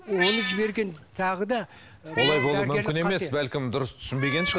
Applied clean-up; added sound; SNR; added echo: none; Meow; 6 dB; none.